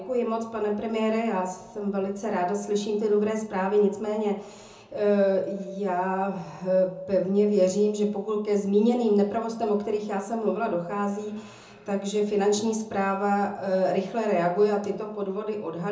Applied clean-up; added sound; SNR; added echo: none; none; none; reverberation time 0.6 s.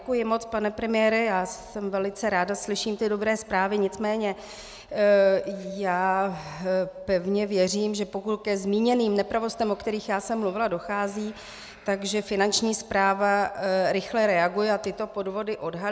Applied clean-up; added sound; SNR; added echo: none; none; none; none.